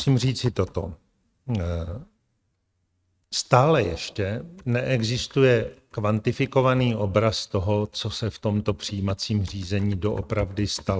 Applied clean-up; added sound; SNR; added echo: neural mask model RNNoise.